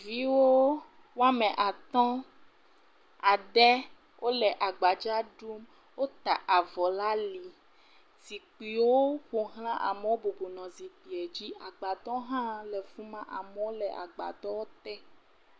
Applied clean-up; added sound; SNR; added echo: none; none; none; none.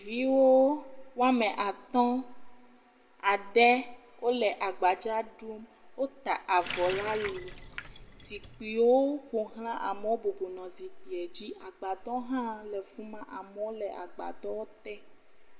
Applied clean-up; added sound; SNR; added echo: none; Water tap, faucet; 11 dB; reverberation time 0.9 s.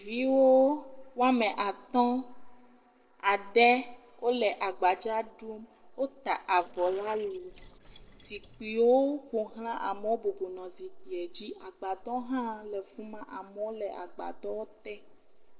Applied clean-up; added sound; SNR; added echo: neural separator model SepFormer DNS4.